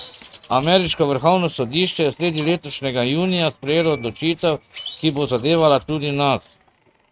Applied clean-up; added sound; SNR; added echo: neural mask model RNNoise.